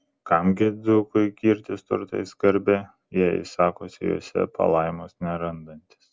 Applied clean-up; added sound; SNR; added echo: none; none; none; none.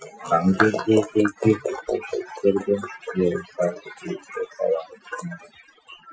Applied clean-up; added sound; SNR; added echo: classical method Wiener filter.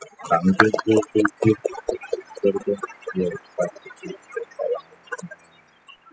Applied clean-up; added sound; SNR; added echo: classical method spectral subtraction.